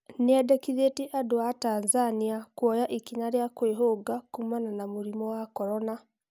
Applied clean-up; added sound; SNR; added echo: none; none; none; none.